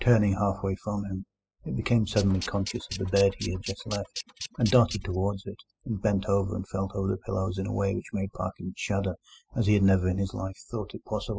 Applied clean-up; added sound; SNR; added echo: classical method spectral subtraction.